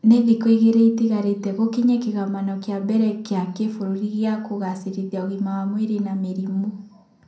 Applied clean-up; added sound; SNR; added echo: none; none; none; reverberation time 0.5 s.